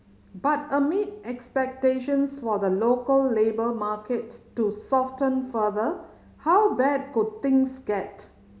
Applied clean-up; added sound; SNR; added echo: none; none; none; none.